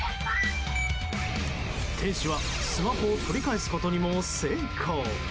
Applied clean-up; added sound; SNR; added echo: none; none; none; none.